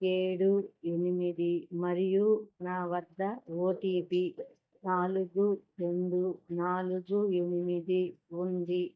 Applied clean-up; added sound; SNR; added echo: neural mask model DeepFilterNet 3.